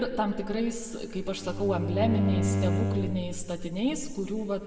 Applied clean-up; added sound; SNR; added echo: none; Bowed string instrument; 0 dB; reverberation time 1.8 s.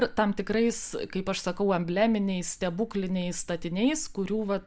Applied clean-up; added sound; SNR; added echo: none; none; none; none.